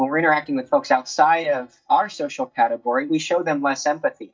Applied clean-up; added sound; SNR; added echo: neural mask model DeepFilterNet 3.